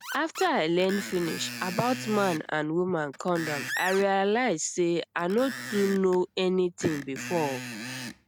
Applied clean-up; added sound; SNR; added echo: none; Screech; 11 dB; none.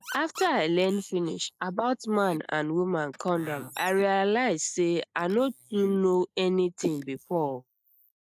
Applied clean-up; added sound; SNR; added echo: neural mask model Resemble Enhance denoiser.